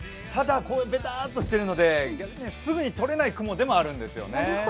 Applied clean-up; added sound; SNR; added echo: none; Knock; 16 dB; none.